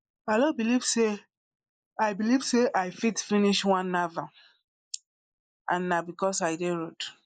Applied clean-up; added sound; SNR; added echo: neural mask model Resemble Enhance denoiser.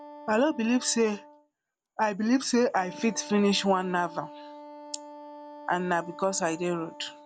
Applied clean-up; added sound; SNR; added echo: none; Wind instrument, woodwind instrument; 17 dB; none.